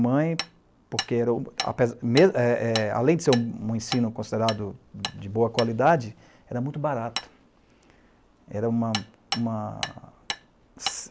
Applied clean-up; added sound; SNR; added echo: none; Hammer; 12 dB; none.